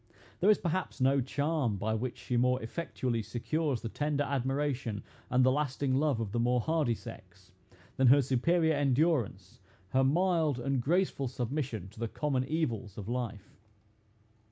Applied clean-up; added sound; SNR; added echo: none; none; none; none.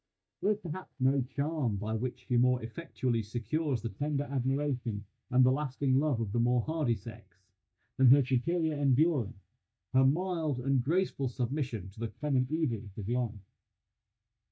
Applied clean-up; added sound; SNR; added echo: neural mask model DeepFilterNet 3.